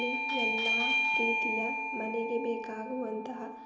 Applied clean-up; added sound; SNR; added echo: none; Bell / Doorbell; -4 dB; reverberation time 0.8 s.